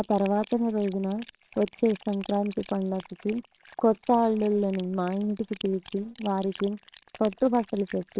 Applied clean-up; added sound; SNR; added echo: neural separator model SepFormer WHAMR!.